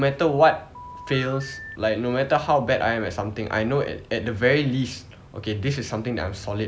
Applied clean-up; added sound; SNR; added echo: none; Telephone; 15 dB; none.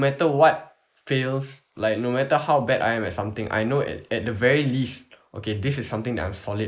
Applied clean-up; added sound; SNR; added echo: neural mask model Resemble Enhance denoiser.